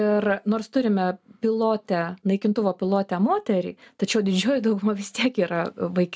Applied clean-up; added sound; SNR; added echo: none; none; none; none.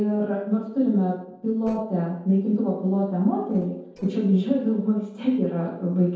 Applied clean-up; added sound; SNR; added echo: neural separator model SepFormer DNS4.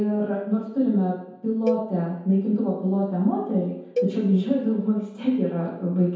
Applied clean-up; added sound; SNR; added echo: none; Cowbell; 10 dB; reverberation time 0.8 s.